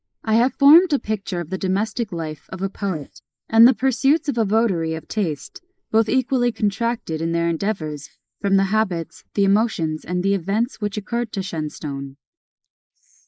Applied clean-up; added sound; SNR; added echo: neural mask model Resemble Enhance denoiser.